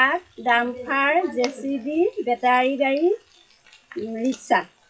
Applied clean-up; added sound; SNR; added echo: classical method WPE with log-MMSE.